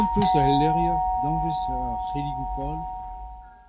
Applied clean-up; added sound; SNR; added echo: none; Doorbell; -4 dB; none.